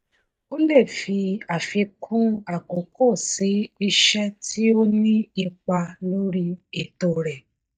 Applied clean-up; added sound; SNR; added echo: neural mask model DeepFilterNet 3.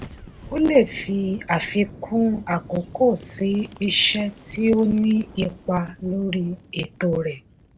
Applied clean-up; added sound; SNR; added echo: none; Boom; 19 dB; none.